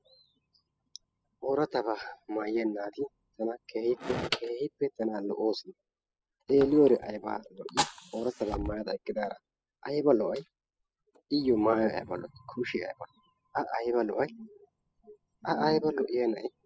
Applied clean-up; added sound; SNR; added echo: classical method spectral subtraction.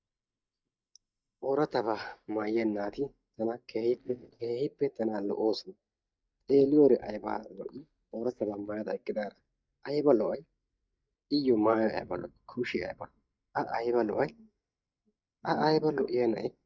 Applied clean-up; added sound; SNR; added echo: neural mask model DeepFilterNet 3.